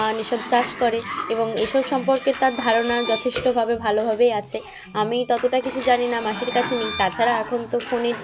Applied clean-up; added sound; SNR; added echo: none; Bowed string instrument + Cough; 11 dB; none.